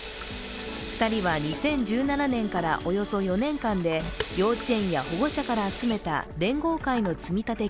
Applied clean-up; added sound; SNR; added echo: none; Sink (filling or washing) / Water tap, faucet + Rattle (instrument); 6 dB; none.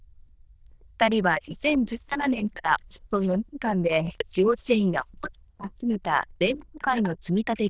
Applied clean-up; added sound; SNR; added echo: neural diffusion model UNIVERSE++.